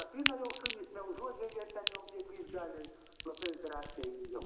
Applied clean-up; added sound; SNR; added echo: none; Crack; -3 dB; reverberation time 0.9 s.